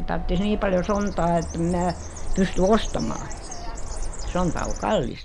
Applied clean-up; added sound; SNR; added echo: none; Bird; 3 dB; none.